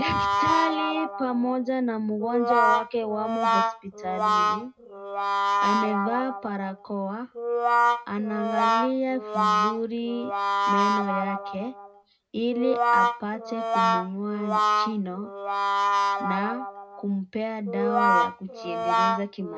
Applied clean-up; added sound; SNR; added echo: none; Brass instrument; -4 dB; reverberation time 0.2 s.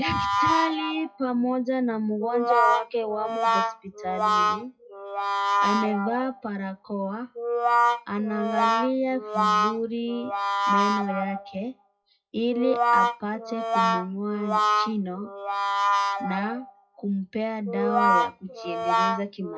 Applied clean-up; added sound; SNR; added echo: classical method WPE with log-MMSE.